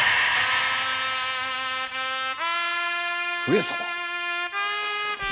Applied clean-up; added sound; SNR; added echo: none; none; none; none.